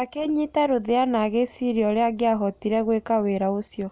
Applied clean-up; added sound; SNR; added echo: none; none; none; none.